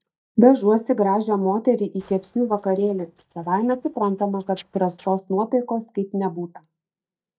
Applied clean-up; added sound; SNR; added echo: neural mask model DeepFilterNet 3.